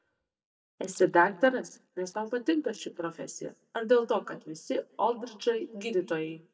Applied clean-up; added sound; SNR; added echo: neural mask model DeepFilterNet 3.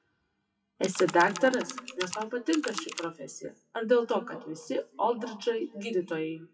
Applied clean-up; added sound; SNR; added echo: classical method WPE with log-MMSE.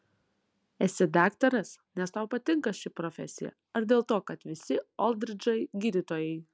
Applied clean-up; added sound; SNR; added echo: none; none; none; none.